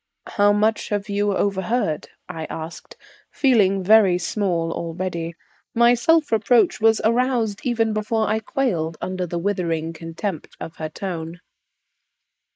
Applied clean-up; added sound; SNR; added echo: neural mask model Resemble Enhance denoiser.